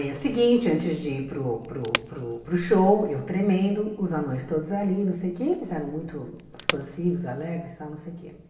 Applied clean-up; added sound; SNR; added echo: none; Wood; 8 dB; reverberation time 1.1 s.